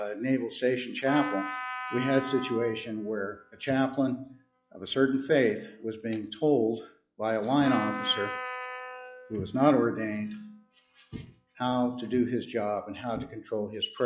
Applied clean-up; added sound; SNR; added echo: classical method log-MMSE.